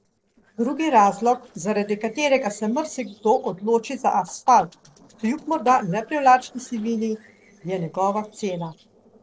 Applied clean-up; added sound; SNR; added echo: neural separator model SepFormer DNS4.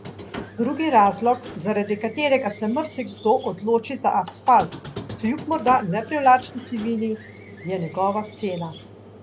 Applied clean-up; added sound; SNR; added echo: none; Squeak; 16 dB; none.